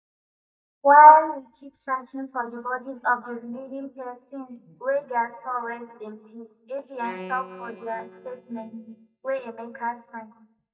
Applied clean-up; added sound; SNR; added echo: neural mask model DeepFilterNet 3.